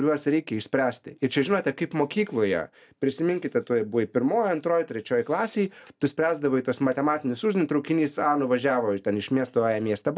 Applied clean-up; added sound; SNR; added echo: none; none; none; none.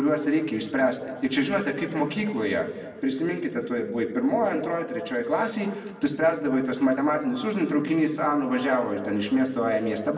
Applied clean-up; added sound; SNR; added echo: none; none; none; reverberation time 1.6 s.